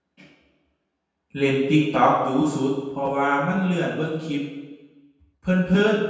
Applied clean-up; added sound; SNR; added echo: none; none; none; reverberation time 1.1 s.